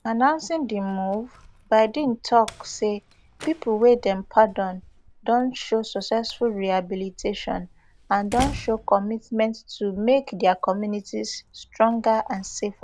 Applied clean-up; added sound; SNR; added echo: none; Slam; 19 dB; none.